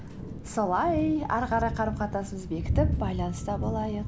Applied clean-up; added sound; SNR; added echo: none; Thunder / Rain; 3 dB; none.